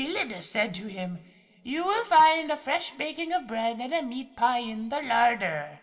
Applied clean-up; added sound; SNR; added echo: none; none; none; reverberation time 1.4 s.